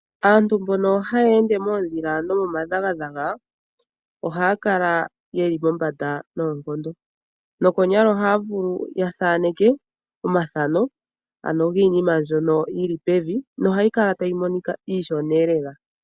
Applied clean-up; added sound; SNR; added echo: none; none; none; none.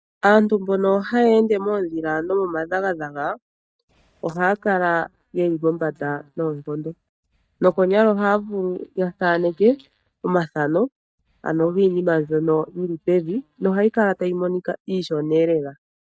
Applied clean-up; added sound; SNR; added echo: neural mask model DeepFilterNet 3.